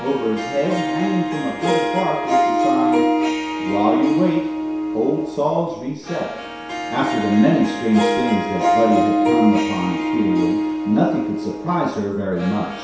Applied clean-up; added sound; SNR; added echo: none; Harp; 0 dB; reverberation time 0.7 s.